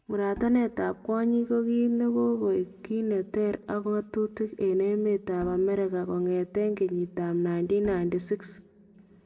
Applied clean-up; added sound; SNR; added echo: none; Bowed string instrument; 20 dB; reverberation time 0.4 s.